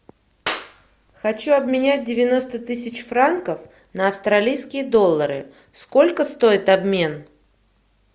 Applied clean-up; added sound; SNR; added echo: none; Clapping; 14 dB; none.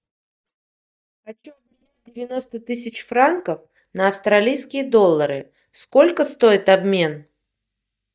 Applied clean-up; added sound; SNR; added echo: neural mask model DeepFilterNet 3.